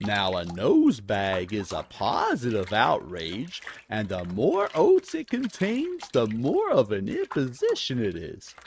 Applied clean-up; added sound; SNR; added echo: neural mask model RNNoise.